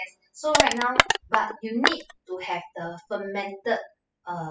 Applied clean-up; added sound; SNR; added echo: classical method spectral subtraction.